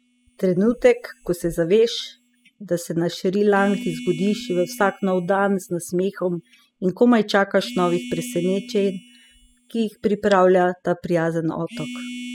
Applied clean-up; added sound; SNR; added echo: classical method spectral subtraction.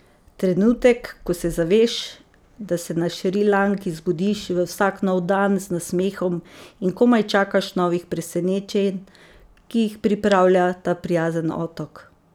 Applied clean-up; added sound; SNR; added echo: none; none; none; none.